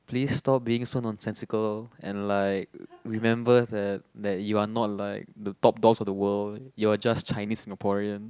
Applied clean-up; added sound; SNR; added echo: none; none; none; none.